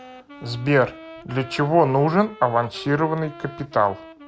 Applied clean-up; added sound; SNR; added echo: none; Wind instrument, woodwind instrument; 18 dB; none.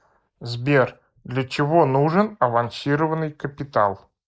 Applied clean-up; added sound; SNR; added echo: neural mask model Resemble Enhance denoiser.